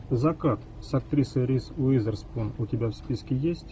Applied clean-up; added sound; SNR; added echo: none; none; none; none.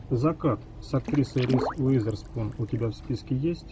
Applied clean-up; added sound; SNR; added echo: none; Water / Splash, splatter; 10 dB; none.